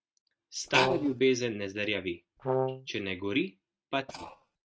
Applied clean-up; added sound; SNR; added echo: neural mask model RNNoise.